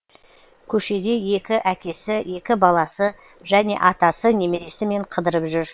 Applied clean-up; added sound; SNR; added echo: neural separator model SepFormer WHAM!.